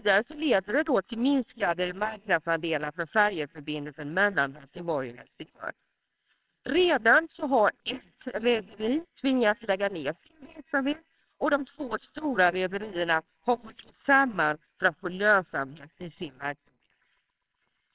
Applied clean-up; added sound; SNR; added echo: neural separator model SepFormer WHAMR!.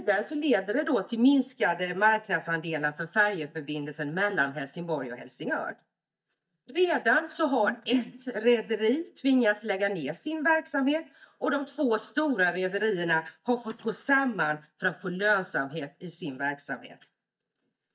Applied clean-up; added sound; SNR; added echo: neural mask model DeepFilterNet 3.